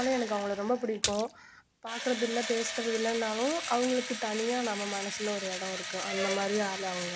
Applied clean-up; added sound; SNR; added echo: none; Engine / Drill + Splash, splatter; 6 dB; none.